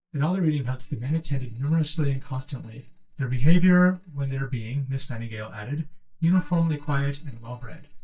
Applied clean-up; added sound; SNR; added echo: neural mask model DeepFilterNet 3.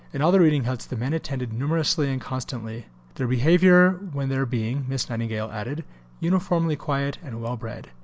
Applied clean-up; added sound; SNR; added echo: none; none; none; none.